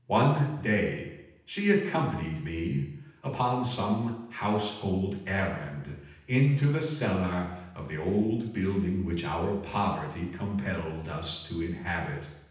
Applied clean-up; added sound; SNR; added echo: none; none; none; reverberation time 0.9 s.